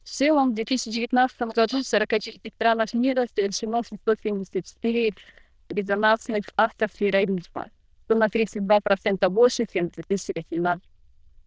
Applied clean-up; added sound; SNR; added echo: neural diffusion model UNIVERSE++.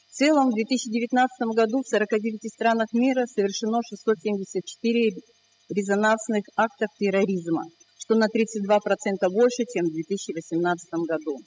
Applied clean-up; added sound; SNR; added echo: classical method spectral subtraction.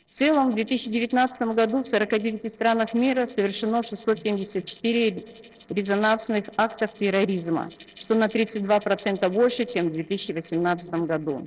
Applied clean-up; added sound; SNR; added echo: neural separator model SepFormer DNS4.